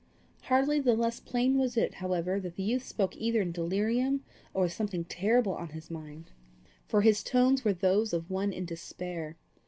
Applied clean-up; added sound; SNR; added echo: none; none; none; none.